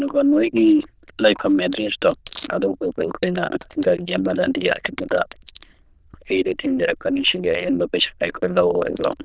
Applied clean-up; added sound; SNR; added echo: neural diffusion model UNIVERSE++.